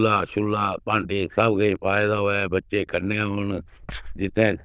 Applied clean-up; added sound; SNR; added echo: neural diffusion model UNIVERSE++.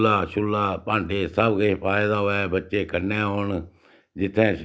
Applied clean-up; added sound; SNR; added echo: none; none; none; none.